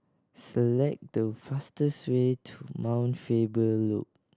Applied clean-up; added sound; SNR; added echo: none; none; none; none.